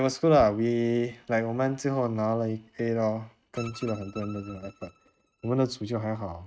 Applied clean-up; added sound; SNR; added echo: neural mask model RNNoise.